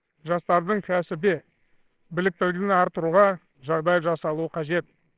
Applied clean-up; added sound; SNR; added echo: neural separator model SepFormer WHAMR!.